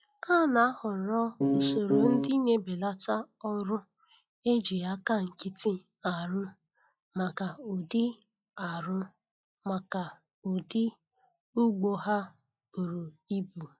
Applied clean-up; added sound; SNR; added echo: classical method log-MMSE.